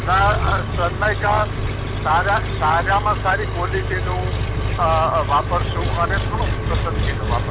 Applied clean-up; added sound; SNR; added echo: none; Engine; 0 dB; none.